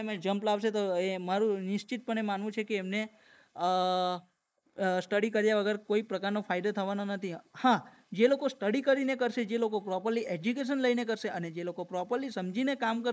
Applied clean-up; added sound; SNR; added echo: neural mask model Resemble Enhance denoiser.